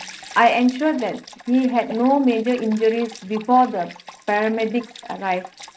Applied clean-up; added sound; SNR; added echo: neural mask model RNNoise.